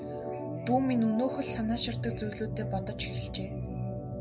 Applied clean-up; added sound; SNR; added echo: none; Organ; 3 dB; none.